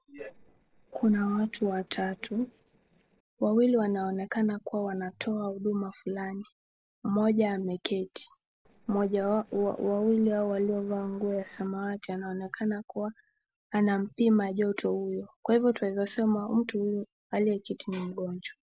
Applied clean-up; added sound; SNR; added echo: neural separator model SepFormer DNS4.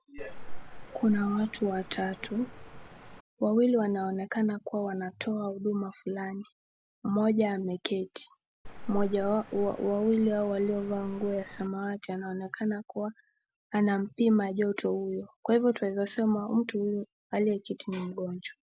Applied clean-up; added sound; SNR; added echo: none; Cricket; 5 dB; none.